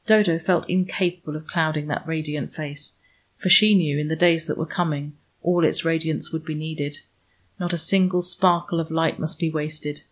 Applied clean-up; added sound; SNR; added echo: none; none; none; none.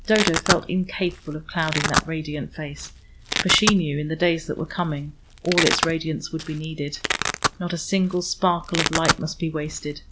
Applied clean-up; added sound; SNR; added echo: none; Domestic sounds, home sounds; 3 dB; none.